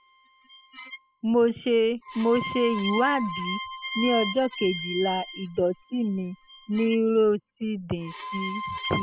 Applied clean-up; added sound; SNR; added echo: classical method spectral subtraction.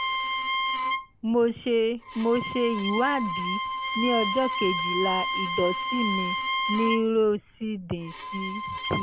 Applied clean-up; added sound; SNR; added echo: none; Bowed string instrument; 3 dB; none.